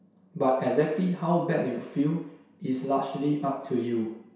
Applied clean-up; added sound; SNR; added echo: none; none; none; reverberation time 0.7 s.